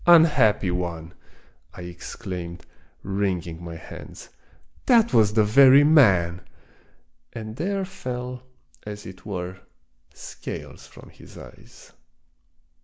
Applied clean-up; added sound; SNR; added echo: none; none; none; none.